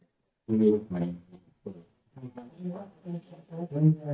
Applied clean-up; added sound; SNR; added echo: neural mask model DeepFilterNet 3.